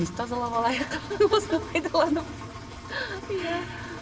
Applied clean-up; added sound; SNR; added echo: none; Engine; 12 dB; reverberation time 2.9 s.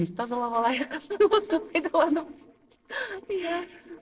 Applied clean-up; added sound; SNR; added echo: neural separator model SepFormer DNS4.